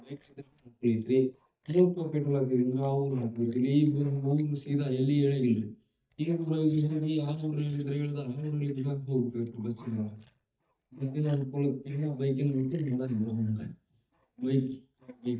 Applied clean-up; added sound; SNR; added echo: neural mask model DeepFilterNet 3.